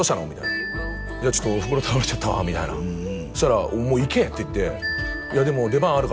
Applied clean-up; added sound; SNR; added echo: none; Marimba, xylophone; 13 dB; none.